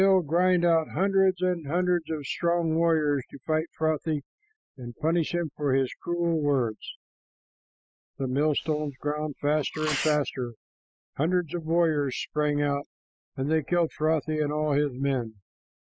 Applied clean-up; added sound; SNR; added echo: classical method Wiener filter.